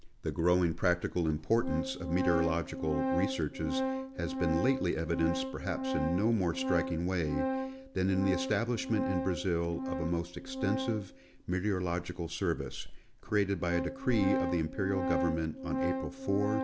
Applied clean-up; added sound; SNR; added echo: none; Organ; 4 dB; none.